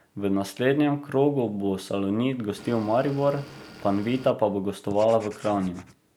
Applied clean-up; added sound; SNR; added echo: none; Motor vehicle (road) / Engine + Writing; 19 dB; none.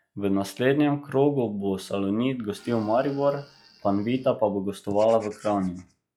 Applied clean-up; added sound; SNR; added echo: classical method log-MMSE.